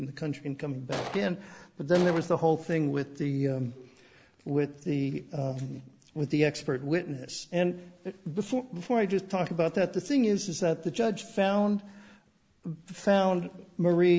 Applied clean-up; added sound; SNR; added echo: none; Gunshot, gunfire; 7 dB; none.